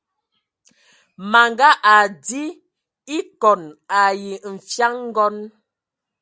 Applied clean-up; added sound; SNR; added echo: none; none; none; none.